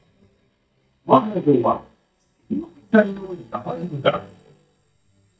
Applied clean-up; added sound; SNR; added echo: neural mask model DeepFilterNet 3.